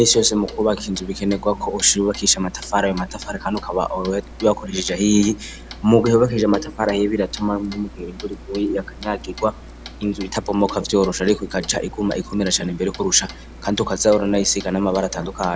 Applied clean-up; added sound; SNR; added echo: none; Clock; 16 dB; none.